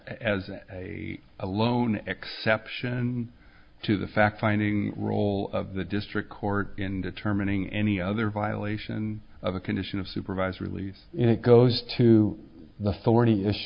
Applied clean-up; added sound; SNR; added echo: none; none; none; none.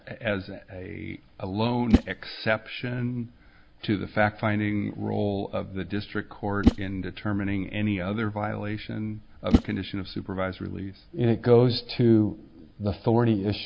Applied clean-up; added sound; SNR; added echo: none; Whoosh, swoosh, swish; 3 dB; none.